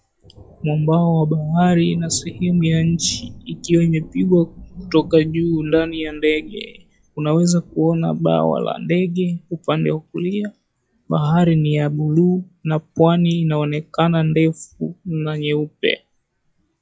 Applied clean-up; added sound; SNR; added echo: classical method log-MMSE.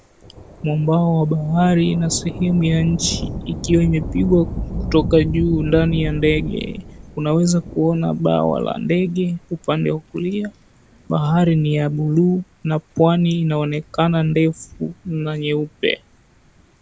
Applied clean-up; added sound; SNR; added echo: none; Thunder / Rain; 12 dB; none.